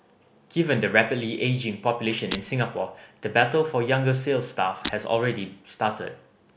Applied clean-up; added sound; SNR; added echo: none; Shatter; 15 dB; none.